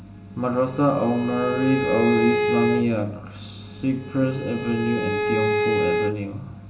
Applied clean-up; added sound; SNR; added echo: none; Bowed string instrument; 2 dB; reverberation time 0.4 s.